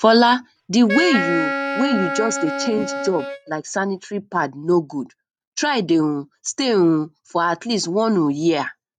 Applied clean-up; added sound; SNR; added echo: neural mask model RNNoise.